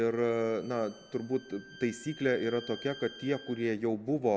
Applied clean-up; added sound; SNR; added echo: none; Bowed string instrument; 20 dB; none.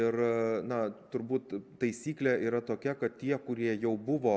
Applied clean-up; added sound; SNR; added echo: none; none; none; none.